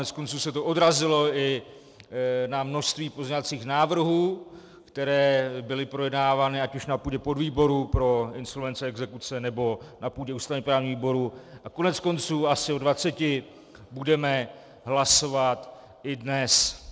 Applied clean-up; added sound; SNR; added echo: none; none; none; none.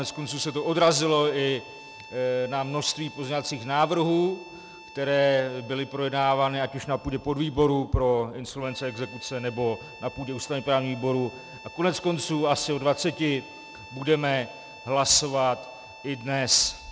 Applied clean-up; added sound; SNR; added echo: none; Harmonica; 19 dB; none.